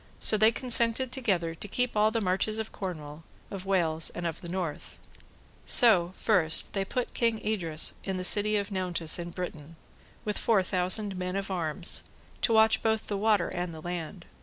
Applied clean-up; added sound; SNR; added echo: none; none; none; none.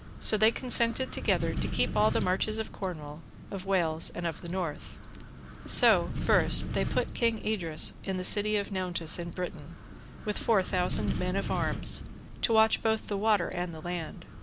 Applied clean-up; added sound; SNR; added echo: none; Wind; 6 dB; none.